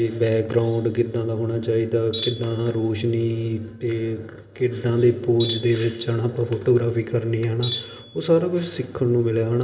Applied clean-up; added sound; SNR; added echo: none; Tools; 10 dB; reverberation time 1.8 s.